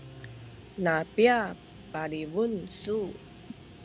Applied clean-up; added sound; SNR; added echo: none; Guitar; 17 dB; none.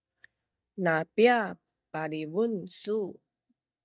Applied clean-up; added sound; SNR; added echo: neural mask model DeepFilterNet 3.